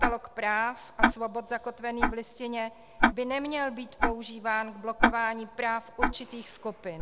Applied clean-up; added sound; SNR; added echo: none; Tick-tock; -1 dB; none.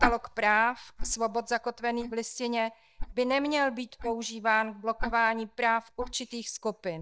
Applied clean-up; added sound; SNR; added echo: neural mask model DeepFilterNet 3.